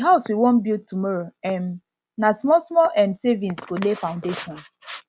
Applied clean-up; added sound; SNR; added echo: none; none; none; none.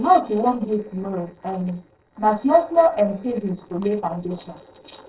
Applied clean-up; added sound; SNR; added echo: neural separator model SepFormer DNS4.